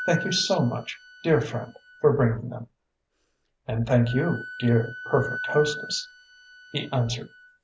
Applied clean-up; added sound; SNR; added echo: none; Wind instrument, woodwind instrument; 13 dB; none.